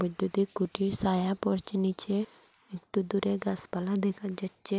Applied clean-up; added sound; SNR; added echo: none; none; none; none.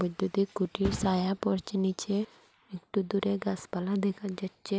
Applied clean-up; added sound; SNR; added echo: none; Thump, thud; 16 dB; none.